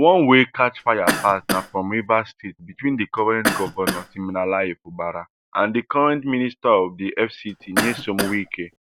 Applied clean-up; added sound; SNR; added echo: none; Cough; 5 dB; none.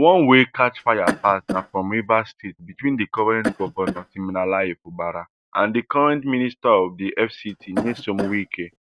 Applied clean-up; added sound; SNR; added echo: neural mask model RNNoise.